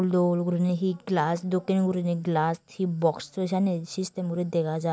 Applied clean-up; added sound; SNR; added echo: none; none; none; none.